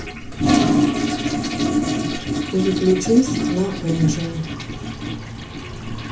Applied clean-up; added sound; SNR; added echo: none; Toilet flush; -2 dB; reverberation time 0.5 s.